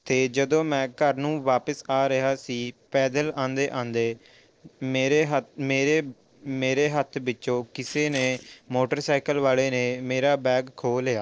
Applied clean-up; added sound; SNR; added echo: neural separator model SepFormer DNS4.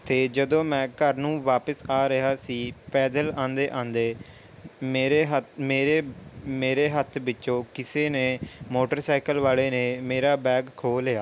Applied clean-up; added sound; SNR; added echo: none; none; none; none.